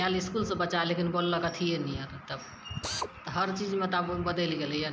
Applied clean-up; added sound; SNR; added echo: none; Drill; 16 dB; none.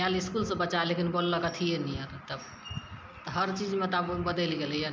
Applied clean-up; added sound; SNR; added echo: none; none; none; none.